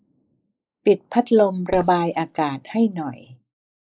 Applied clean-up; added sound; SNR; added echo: neural mask model Resemble Enhance denoiser.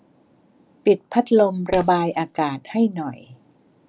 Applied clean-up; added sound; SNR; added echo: none; Shatter; 20 dB; none.